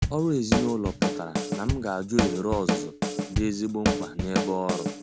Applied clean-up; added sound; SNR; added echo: none; Drum / Drum kit; -1 dB; none.